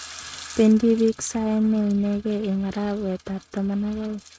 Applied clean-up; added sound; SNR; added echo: neural mask model RNNoise.